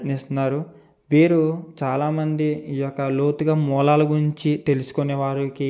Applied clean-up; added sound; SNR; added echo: none; none; none; none.